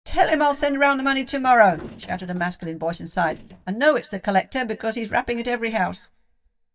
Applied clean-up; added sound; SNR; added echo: neural mask model DeepFilterNet 3.